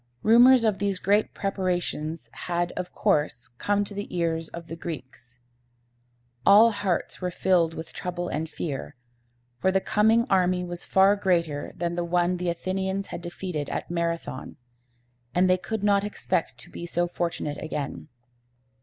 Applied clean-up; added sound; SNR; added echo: none; none; none; none.